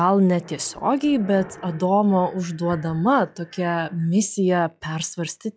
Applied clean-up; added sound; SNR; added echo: classical method log-MMSE.